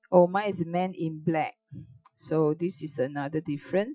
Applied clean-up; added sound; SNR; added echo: classical method Wiener filter.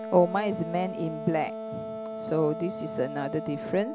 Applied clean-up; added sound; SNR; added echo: none; Wind instrument, woodwind instrument; 8 dB; none.